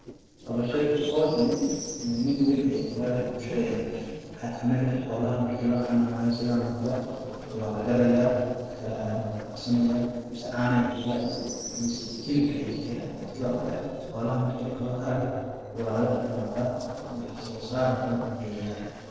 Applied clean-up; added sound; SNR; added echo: neural separator model SepFormer DNS4.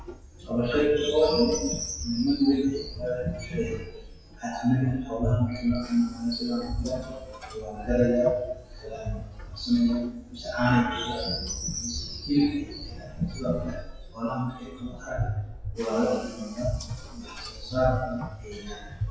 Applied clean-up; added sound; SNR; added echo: classical method WPE with log-MMSE.